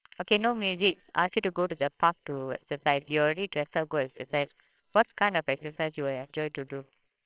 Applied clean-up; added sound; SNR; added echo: neural separator model SepFormer WHAMR!.